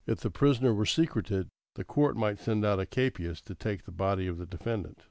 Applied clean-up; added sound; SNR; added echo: none; none; none; none.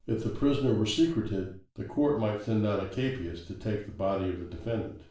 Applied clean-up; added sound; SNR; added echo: none; none; none; reverberation time 0.4 s.